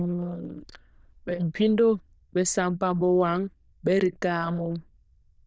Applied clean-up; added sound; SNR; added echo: neural diffusion model UNIVERSE++.